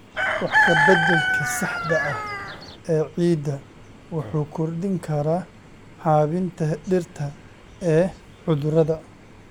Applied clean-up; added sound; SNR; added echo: none; Chicken, rooster; -2 dB; none.